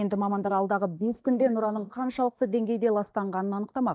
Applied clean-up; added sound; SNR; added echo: neural mask model DeepFilterNet 3.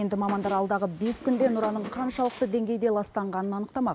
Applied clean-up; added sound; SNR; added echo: none; Squeak; 14 dB; none.